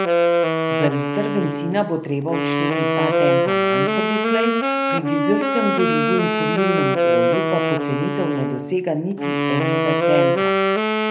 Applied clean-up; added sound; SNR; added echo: none; Wind instrument, woodwind instrument; -5 dB; none.